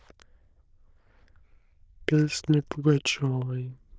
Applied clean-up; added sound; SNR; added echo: neural diffusion model UNIVERSE++.